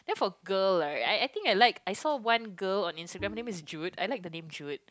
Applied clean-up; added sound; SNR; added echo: none; Bowed string instrument; 18 dB; none.